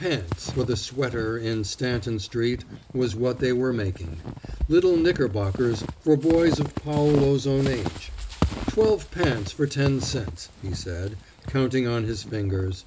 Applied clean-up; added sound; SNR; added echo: none; Squeak / Walk, footsteps; 9 dB; none.